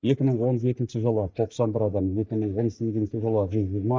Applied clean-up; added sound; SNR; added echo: neural mask model DeepFilterNet 3.